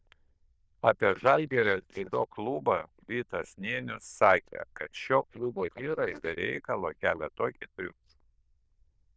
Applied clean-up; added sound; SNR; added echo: neural diffusion model UNIVERSE++.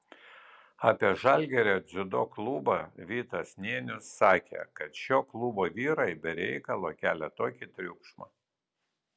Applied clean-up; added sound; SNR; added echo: none; none; none; none.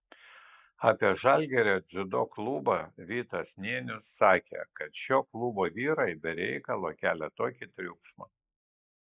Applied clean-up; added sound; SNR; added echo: neural mask model Resemble Enhance denoiser.